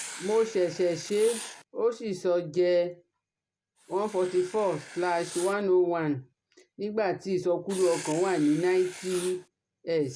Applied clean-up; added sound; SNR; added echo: none; Writing; 16 dB; none.